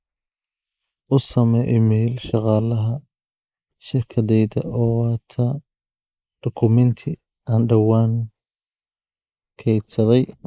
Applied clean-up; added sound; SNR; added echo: neural mask model Resemble Enhance denoiser.